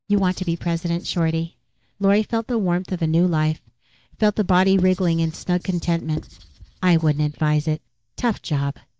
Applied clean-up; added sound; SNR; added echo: neural mask model DeepFilterNet 3.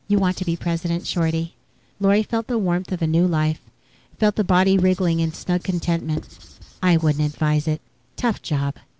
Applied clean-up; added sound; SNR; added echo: none; Writing; 17 dB; none.